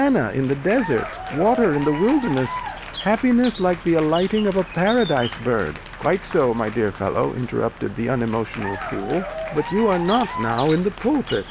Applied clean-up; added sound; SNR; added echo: none; Bird + Applause / Cheering; 11 dB; none.